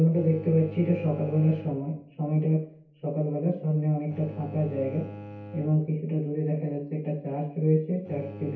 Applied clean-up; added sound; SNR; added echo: none; Bowed string instrument; 16 dB; reverberation time 0.6 s.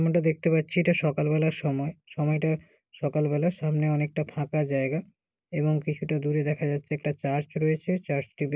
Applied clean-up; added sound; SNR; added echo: none; none; none; none.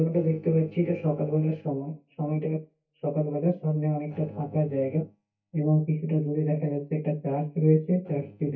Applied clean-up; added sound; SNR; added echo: neural mask model DeepFilterNet 3.